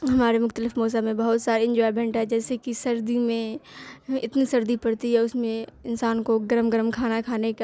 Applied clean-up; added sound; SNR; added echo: none; none; none; none.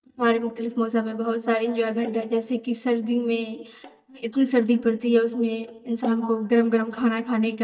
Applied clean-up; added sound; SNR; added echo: neural mask model DeepFilterNet 3.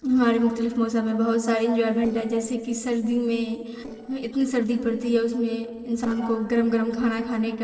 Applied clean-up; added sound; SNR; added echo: neural separator model SepFormer DNS4.